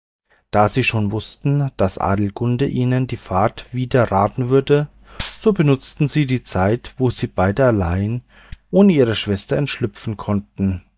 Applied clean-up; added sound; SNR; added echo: neural mask model DeepFilterNet 3.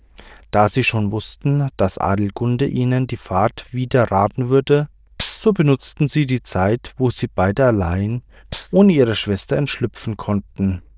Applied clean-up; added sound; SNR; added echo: neural diffusion model UNIVERSE++.